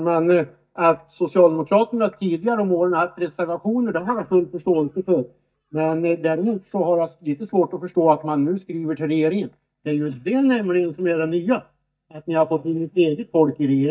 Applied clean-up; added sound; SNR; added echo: neural mask model DeepFilterNet 3.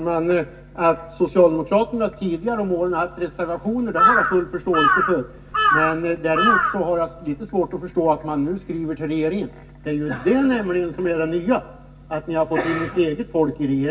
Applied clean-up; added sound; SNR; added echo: none; Bird vocalization, bird call, bird song / Crow; -1 dB; reverberation time 0.4 s.